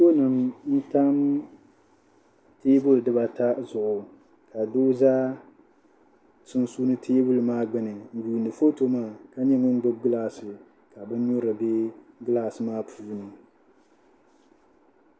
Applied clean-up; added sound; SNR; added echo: none; none; none; none.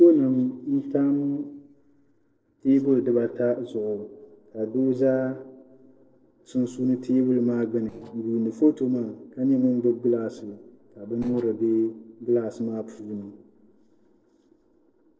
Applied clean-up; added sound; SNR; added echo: neural separator model SepFormer DNS4.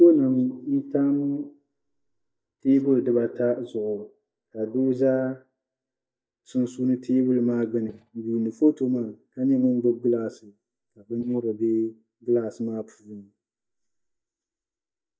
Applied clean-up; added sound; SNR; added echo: neural mask model DeepFilterNet 3.